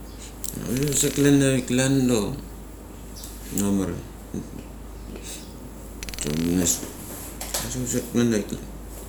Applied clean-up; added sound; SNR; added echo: none; Glass; 16 dB; none.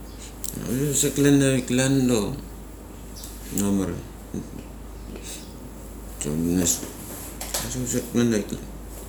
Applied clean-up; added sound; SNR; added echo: none; none; none; none.